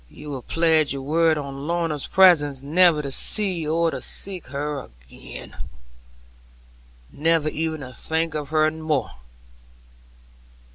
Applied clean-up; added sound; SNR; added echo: none; none; none; none.